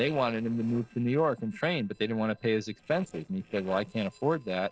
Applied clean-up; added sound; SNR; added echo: neural separator model SepFormer DNS4.